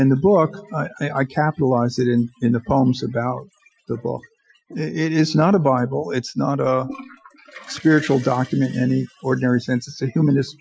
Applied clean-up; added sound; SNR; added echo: classical method Wiener filter.